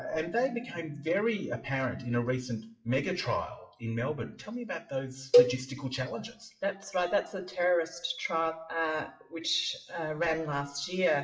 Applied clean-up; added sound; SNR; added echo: classical method WPE with log-MMSE.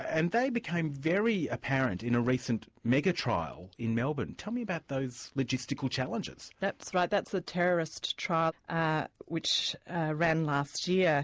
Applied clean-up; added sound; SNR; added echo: none; none; none; none.